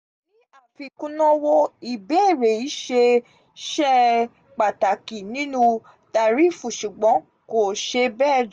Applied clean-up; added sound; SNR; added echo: none; none; none; none.